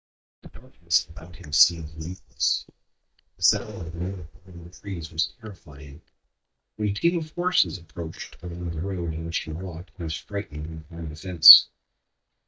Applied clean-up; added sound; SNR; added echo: neural mask model DeepFilterNet 3.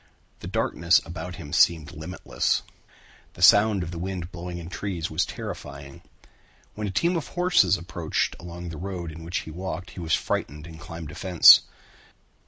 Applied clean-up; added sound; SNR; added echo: none; none; none; none.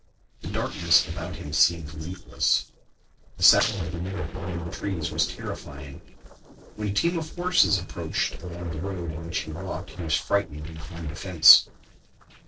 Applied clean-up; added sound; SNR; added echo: neural separator model SepFormer DNS4.